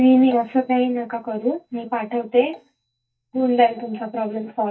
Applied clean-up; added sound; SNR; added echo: neural mask model DeepFilterNet 3.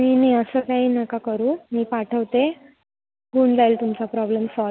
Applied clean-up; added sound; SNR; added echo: none; none; none; none.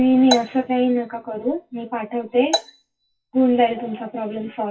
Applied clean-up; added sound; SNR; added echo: classical method WPE with log-MMSE.